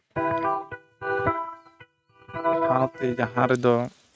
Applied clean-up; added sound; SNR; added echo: neural mask model RNNoise.